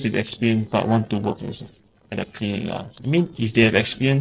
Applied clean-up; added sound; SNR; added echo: neural separator model SepFormer DNS4.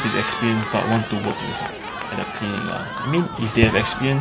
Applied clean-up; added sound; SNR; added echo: none; Cheering; 7 dB; none.